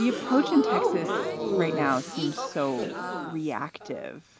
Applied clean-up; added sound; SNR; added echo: none; Crowd / Gasp; 2 dB; none.